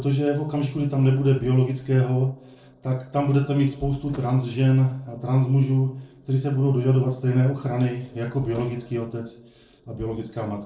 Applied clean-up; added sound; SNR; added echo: neural separator model SepFormer DNS4.